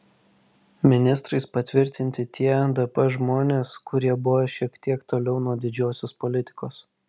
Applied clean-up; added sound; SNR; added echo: none; none; none; none.